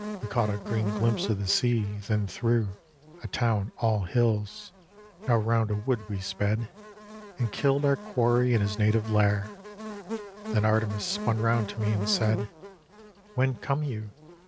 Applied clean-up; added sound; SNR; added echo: none; Buzz; 12 dB; none.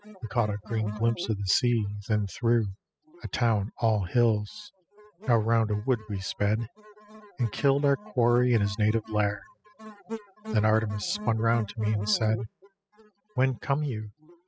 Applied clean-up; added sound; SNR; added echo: classical method spectral subtraction.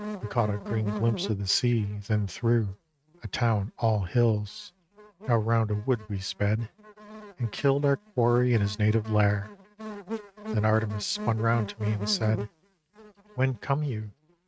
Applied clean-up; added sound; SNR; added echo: neural mask model RNNoise.